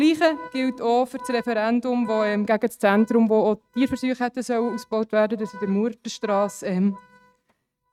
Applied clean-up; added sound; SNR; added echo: neural mask model RNNoise.